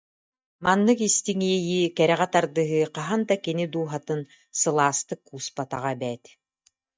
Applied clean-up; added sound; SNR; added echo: neural mask model DeepFilterNet 3.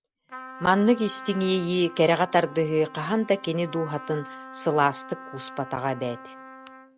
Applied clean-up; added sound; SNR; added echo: none; Trumpet; 17 dB; none.